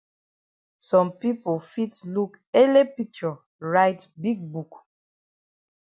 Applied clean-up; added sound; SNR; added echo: none; none; none; none.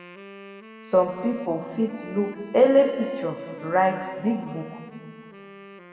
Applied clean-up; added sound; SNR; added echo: none; Wind instrument, woodwind instrument; 18 dB; reverberation time 2.2 s.